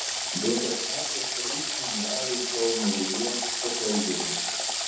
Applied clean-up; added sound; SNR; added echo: none; Water tap, faucet / Water; -3 dB; reverberation time 0.9 s.